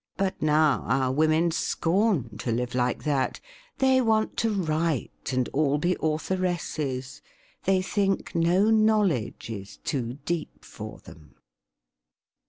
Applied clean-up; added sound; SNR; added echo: none; none; none; none.